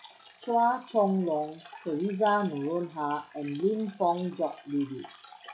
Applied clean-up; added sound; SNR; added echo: classical method log-MMSE.